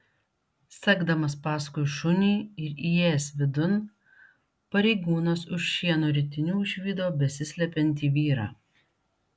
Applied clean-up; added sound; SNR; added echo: none; none; none; none.